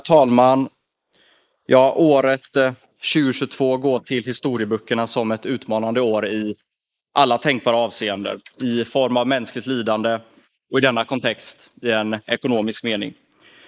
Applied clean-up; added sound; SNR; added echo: neural mask model Resemble Enhance denoiser.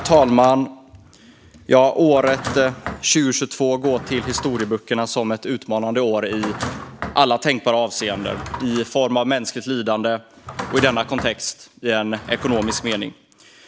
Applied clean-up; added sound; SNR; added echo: none; Drawer open or close; 14 dB; none.